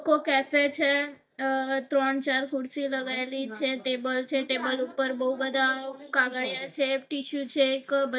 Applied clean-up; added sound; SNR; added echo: neural mask model DeepFilterNet 3.